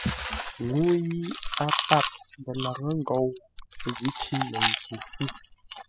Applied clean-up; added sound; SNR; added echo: classical method spectral subtraction.